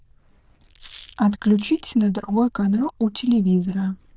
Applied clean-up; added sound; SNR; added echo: neural diffusion model UNIVERSE++.